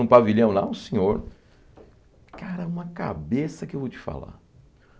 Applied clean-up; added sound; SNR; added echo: none; none; none; none.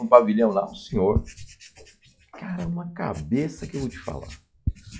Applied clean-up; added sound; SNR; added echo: classical method log-MMSE.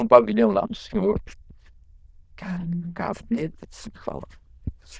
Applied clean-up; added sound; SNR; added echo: neural diffusion model UNIVERSE++.